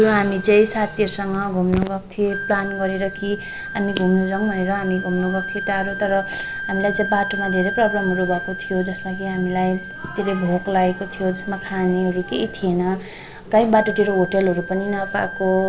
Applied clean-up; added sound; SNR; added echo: none; Wind instrument, woodwind instrument; 11 dB; none.